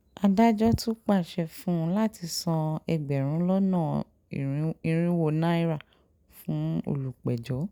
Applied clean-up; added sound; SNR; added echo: none; none; none; none.